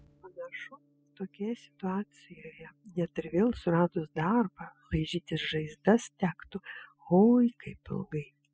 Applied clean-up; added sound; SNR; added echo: classical method spectral subtraction.